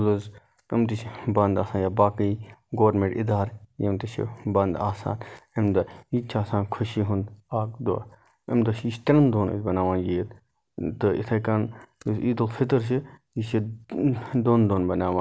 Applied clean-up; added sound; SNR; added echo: none; none; none; none.